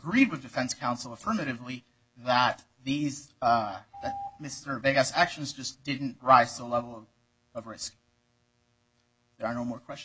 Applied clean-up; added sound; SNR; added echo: none; none; none; none.